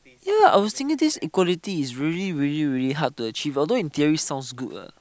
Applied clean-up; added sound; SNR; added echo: none; none; none; none.